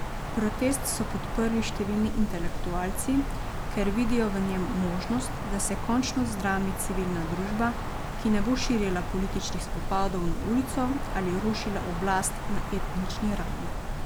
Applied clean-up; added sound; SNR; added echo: none; Wind; 1 dB; none.